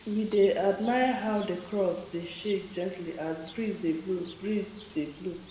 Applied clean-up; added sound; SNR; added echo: none; Bird; 20 dB; reverberation time 1.0 s.